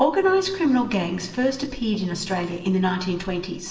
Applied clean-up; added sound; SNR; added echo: none; Strum; 20 dB; reverberation time 1.1 s.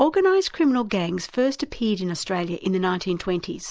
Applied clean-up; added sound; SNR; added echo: none; none; none; none.